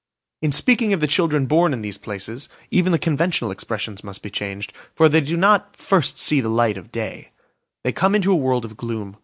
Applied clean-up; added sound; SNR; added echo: none; none; none; none.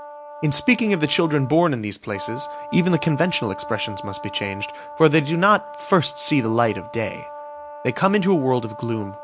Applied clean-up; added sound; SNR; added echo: none; Brass instrument; 14 dB; none.